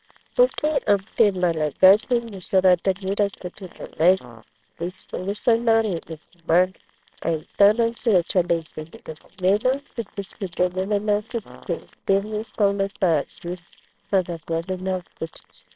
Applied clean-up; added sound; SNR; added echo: neural separator model SepFormer WHAMR!.